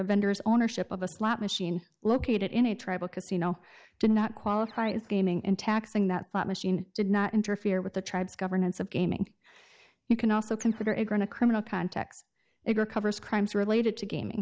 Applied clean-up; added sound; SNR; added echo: neural mask model DeepFilterNet 3.